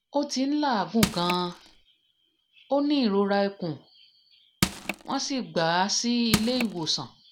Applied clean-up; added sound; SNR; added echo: none; Crushing; 4 dB; none.